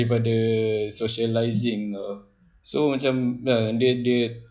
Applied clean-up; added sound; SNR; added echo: classical method log-MMSE.